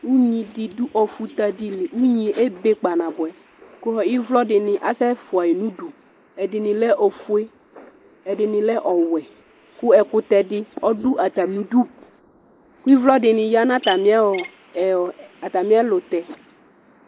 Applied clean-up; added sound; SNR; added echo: neural mask model Resemble Enhance denoiser.